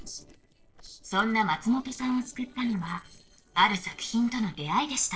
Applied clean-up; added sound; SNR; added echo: neural separator model SepFormer DNS4.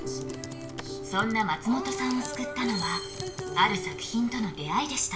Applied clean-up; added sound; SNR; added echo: none; Computer keyboard; 15 dB; reverberation time 0.5 s.